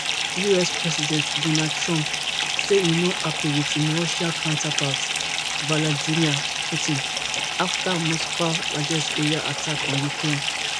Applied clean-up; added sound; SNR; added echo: none; Fill (with liquid) / Bathtub (filling or washing); 0 dB; none.